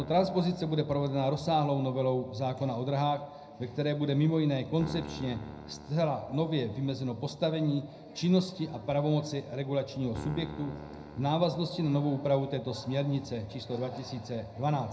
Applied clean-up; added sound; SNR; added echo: none; Piano; 19 dB; reverberation time 0.4 s.